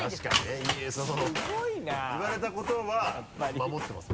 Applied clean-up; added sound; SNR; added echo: none; Printer; 4 dB; none.